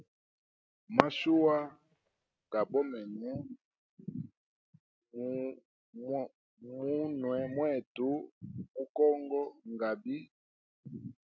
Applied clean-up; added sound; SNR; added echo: neural mask model RNNoise.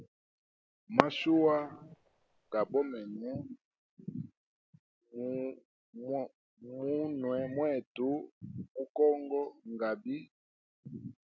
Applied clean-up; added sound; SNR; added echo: none; Fireworks; 2 dB; none.